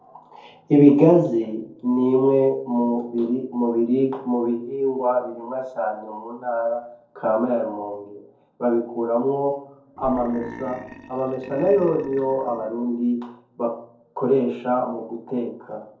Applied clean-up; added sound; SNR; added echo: neural separator model SepFormer DNS4.